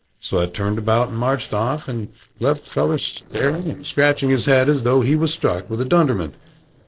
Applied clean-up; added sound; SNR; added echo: neural separator model SepFormer DNS4.